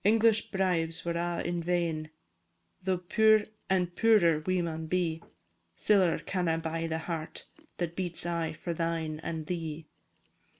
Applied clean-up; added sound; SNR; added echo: none; none; none; none.